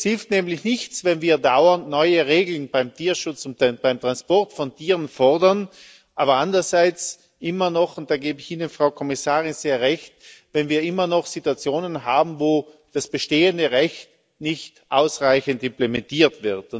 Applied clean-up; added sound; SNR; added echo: none; none; none; none.